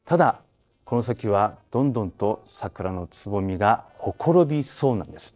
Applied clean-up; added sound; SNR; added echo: neural separator model SepFormer DNS4.